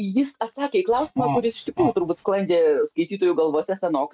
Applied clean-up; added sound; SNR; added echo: neural mask model RNNoise.